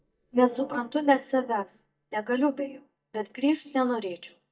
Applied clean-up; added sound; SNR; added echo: neural mask model DeepFilterNet 3.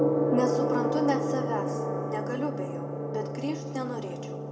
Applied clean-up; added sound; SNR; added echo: none; Gong; -3 dB; reverberation time 1.7 s.